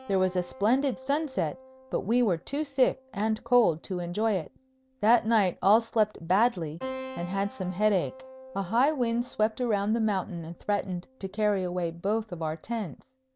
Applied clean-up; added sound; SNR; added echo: none; Keyboard (musical); 19 dB; none.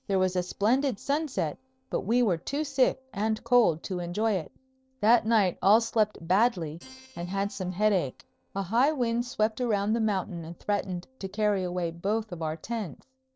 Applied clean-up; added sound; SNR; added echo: neural separator model SepFormer DNS4.